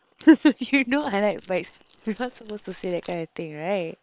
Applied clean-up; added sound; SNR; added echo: neural separator model SepFormer WHAM!.